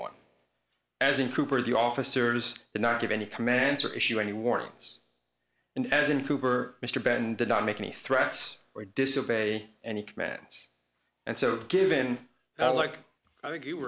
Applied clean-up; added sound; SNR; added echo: none; none; none; none.